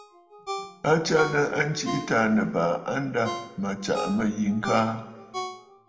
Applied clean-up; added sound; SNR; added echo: none; Ringtone; 12 dB; reverberation time 1.2 s.